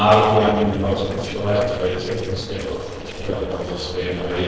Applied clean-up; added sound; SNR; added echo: neural separator model SepFormer DNS4.